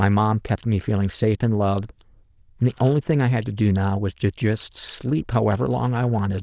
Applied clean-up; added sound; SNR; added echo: neural diffusion model UNIVERSE++.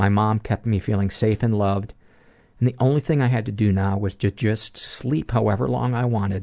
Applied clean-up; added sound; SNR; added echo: none; none; none; none.